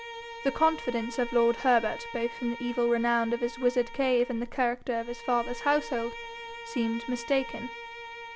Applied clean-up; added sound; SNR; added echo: none; Bowed string instrument; 13 dB; none.